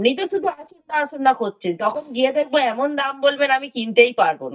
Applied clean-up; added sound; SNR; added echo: neural mask model DeepFilterNet 3.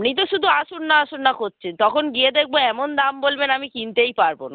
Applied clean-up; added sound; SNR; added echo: none; none; none; none.